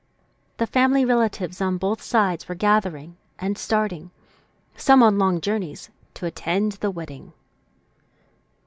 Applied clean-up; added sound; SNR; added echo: none; none; none; none.